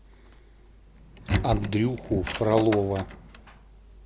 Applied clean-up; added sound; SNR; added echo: none; Door; 5 dB; none.